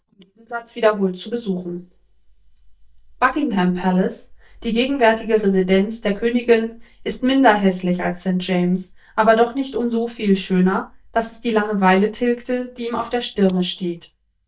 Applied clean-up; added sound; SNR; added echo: neural mask model DeepFilterNet 3.